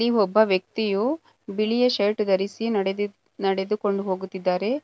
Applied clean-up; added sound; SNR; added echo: none; none; none; none.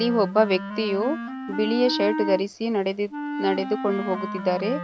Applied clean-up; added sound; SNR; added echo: none; Wind instrument, woodwind instrument; 7 dB; none.